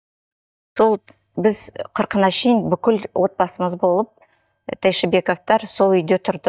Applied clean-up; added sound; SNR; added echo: neural mask model DeepFilterNet 3.